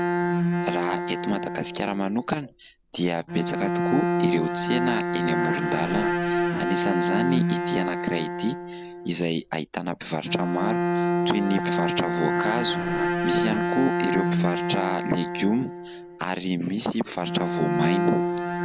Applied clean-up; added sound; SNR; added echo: none; Bowed string instrument; -1 dB; none.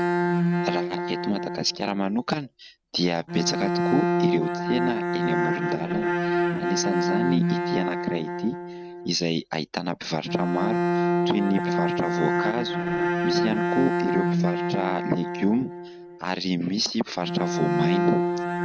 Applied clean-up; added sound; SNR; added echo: neural mask model RNNoise.